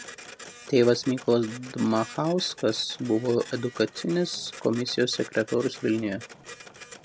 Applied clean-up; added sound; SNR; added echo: none; Printer; 17 dB; none.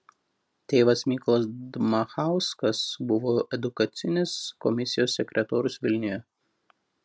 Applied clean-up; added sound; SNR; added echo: none; none; none; none.